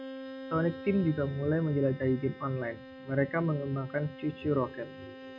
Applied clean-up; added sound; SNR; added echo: none; Bowed string instrument; 14 dB; none.